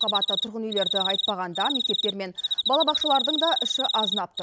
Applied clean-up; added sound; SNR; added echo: none; Cricket; -1 dB; none.